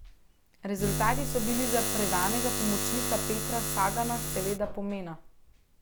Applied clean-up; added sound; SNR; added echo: none; Buzz; -1 dB; none.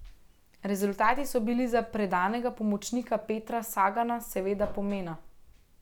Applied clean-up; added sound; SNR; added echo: none; none; none; none.